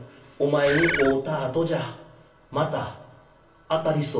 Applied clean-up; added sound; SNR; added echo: none; Bird; 1 dB; reverberation time 0.3 s.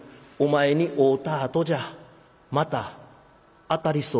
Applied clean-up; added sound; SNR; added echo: none; none; none; none.